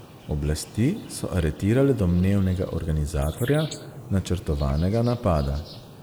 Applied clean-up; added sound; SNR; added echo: neural mask model Resemble Enhance denoiser.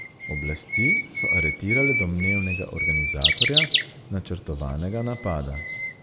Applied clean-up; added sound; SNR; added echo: none; Bird; -4 dB; none.